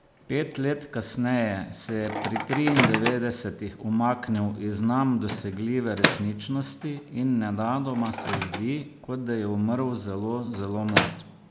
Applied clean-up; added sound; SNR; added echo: none; Microwave oven; 6 dB; none.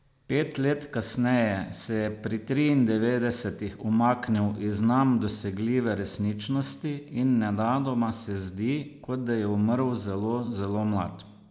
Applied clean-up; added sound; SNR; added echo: none; none; none; none.